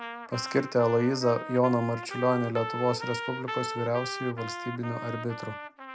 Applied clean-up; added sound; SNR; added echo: none; Trumpet; 9 dB; none.